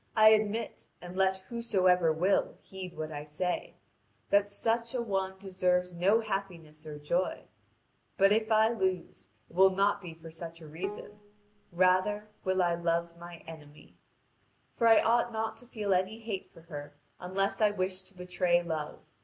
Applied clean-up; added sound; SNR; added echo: none; Bowed string instrument; 16 dB; none.